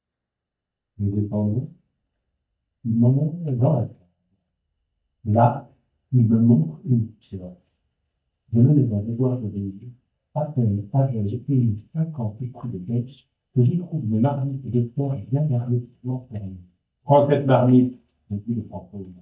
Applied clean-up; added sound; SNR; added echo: neural mask model DeepFilterNet 3.